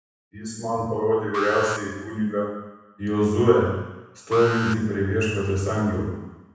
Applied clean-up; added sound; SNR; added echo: none; Alarm; 10 dB; reverberation time 1.1 s.